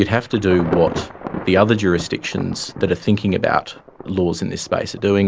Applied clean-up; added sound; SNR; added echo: none; Thunder / Traffic noise, roadway noise / Rain / Insect; 12 dB; none.